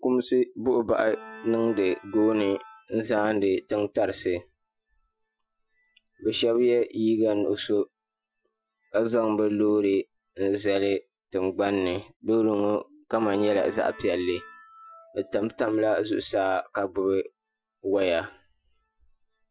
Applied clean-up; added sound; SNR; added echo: classical method Wiener filter.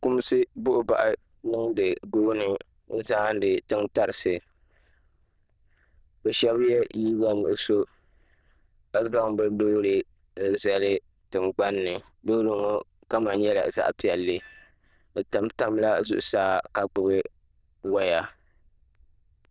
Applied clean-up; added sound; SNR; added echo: neural diffusion model UNIVERSE++.